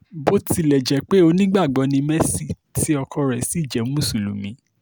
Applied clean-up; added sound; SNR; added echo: none; none; none; none.